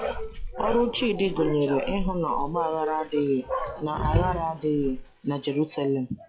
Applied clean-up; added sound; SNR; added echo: classical method log-MMSE.